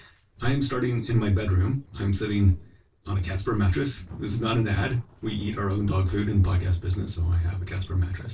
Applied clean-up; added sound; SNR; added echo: neural separator model SepFormer DNS4.